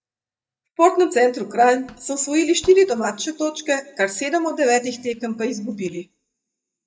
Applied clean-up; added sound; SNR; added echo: neural mask model DeepFilterNet 3.